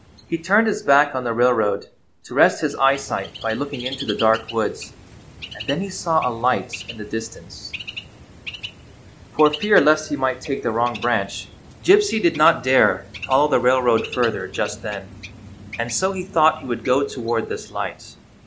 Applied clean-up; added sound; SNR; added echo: none; Bird; 16 dB; none.